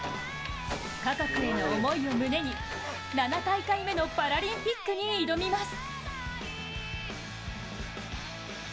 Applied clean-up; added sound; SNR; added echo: none; none; none; none.